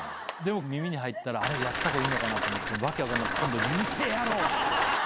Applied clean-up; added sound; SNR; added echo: none; Rain; 0 dB; none.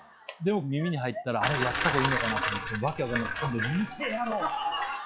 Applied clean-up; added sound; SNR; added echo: classical method log-MMSE.